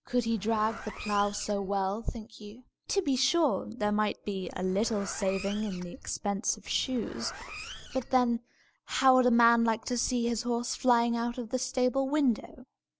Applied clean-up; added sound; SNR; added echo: none; Zipper (clothing); 16 dB; none.